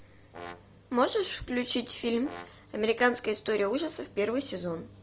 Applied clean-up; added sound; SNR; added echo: none; Brass instrument; 20 dB; none.